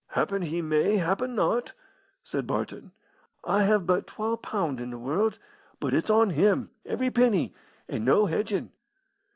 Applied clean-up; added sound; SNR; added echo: none; none; none; none.